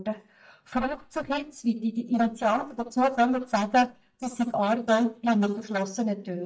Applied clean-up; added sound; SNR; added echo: neural mask model DeepFilterNet 3.